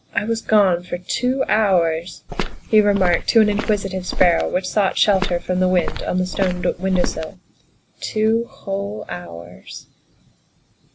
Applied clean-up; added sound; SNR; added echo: none; Walk, footsteps; 5 dB; none.